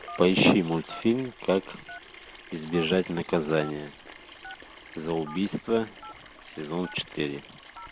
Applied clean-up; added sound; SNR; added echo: none; Telephone + Sink (filling or washing) / Water tap, faucet; 16 dB; none.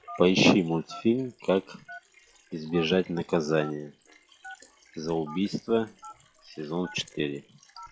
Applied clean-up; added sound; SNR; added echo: classical method log-MMSE.